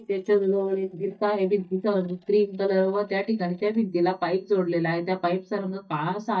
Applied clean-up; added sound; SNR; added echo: neural mask model DeepFilterNet 3.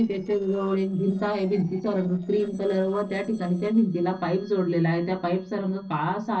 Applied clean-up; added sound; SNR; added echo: neural separator model SepFormer DNS4.